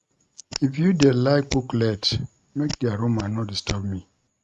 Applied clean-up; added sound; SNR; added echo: neural mask model RNNoise.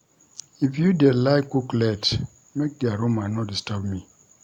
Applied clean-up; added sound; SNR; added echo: none; none; none; none.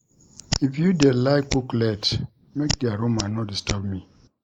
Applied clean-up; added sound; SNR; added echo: neural mask model Resemble Enhance denoiser.